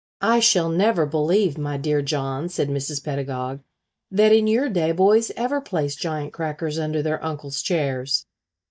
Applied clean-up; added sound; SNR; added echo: neural mask model DeepFilterNet 3.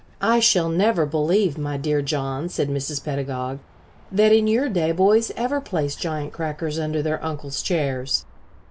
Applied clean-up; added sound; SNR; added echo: none; Bird; 20 dB; none.